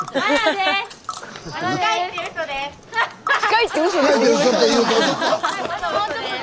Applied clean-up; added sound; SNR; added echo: none; Tick; 17 dB; none.